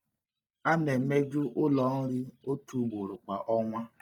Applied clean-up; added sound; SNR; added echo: neural mask model DeepFilterNet 3.